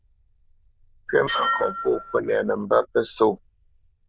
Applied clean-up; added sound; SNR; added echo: neural diffusion model UNIVERSE++.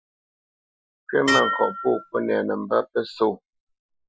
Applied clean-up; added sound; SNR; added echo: classical method Wiener filter.